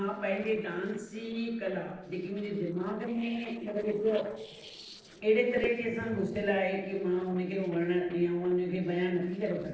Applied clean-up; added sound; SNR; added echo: neural separator model SepFormer DNS4.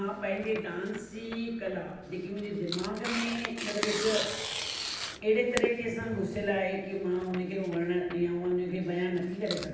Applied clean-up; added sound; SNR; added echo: none; Tearing; 7 dB; reverberation time 0.9 s.